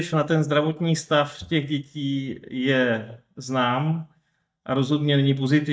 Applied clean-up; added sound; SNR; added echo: neural mask model DeepFilterNet 3.